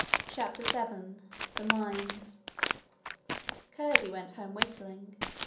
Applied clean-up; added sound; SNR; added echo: none; Crack; -4 dB; reverberation time 0.6 s.